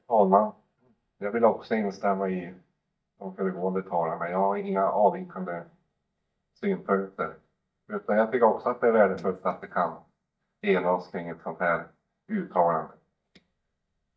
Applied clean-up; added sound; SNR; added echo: neural mask model DeepFilterNet 3.